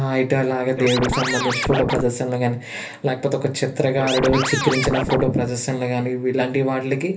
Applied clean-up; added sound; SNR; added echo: none; Scratching (performance technique); 3 dB; reverberation time 0.3 s.